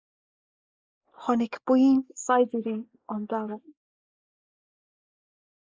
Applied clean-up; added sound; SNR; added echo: neural mask model Resemble Enhance denoiser.